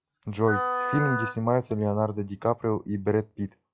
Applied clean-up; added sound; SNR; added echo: classical method log-MMSE.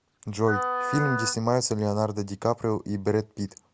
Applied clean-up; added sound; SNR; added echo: none; Wind instrument, woodwind instrument; 4 dB; none.